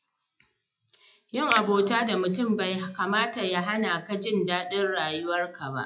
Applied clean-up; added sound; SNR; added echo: classical method WPE with log-MMSE.